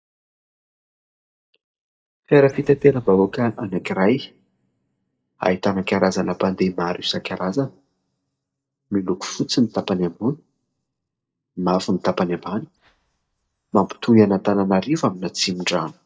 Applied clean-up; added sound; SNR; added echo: neural mask model DeepFilterNet 3.